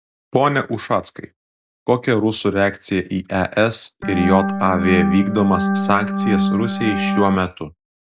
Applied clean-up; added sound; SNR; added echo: none; Organ; 0 dB; none.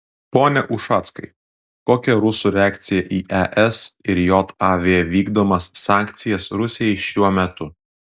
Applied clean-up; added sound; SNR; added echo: none; none; none; none.